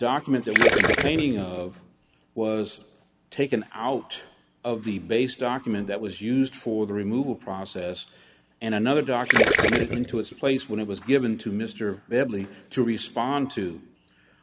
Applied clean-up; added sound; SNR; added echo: none; Gurgling; -3 dB; none.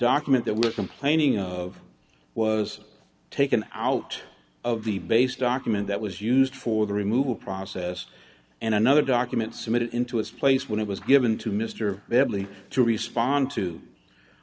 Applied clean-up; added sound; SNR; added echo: none; none; none; none.